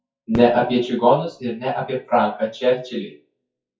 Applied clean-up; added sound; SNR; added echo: classical method WPE with log-MMSE.